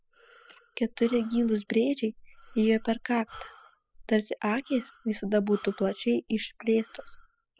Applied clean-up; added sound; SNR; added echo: classical method spectral subtraction.